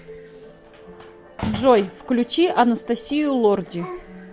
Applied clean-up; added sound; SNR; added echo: none; none; none; none.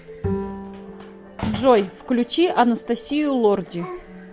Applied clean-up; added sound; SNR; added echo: none; Bowed string instrument; 12 dB; none.